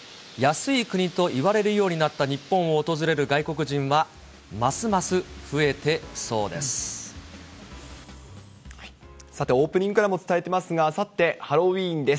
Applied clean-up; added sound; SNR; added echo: none; none; none; none.